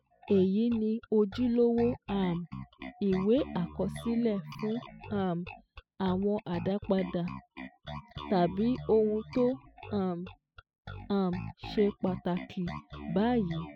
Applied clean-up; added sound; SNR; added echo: classical method spectral subtraction.